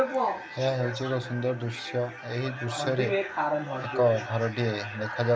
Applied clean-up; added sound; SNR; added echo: none; none; none; none.